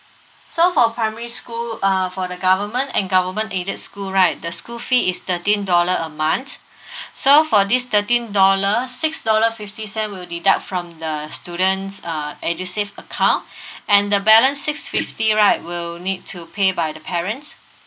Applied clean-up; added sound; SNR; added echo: neural mask model Resemble Enhance denoiser.